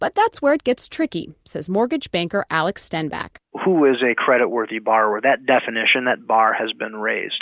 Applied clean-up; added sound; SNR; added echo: none; none; none; none.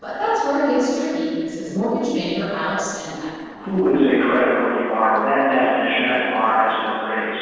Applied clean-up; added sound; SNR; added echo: neural separator model SepFormer DNS4.